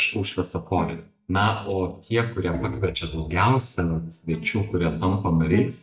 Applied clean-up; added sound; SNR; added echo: neural mask model DeepFilterNet 3.